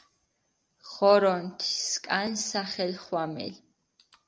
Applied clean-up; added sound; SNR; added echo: none; none; none; none.